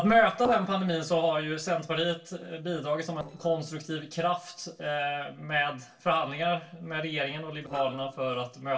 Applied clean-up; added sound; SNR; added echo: neural separator model SepFormer DNS4.